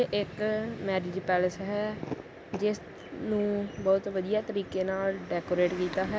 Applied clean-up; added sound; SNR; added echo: none; none; none; none.